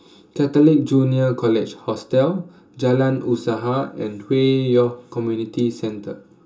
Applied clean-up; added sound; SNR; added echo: none; none; none; reverberation time 0.2 s.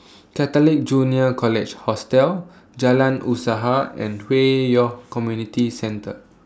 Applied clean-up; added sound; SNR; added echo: none; none; none; none.